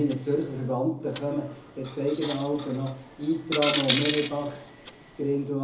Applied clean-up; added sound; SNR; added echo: none; Coin (dropping); 4 dB; reverberation time 0.6 s.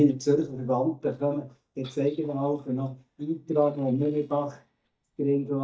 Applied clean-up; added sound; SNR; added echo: neural mask model DeepFilterNet 3.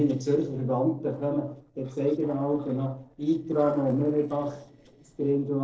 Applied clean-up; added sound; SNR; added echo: neural separator model SepFormer DNS4.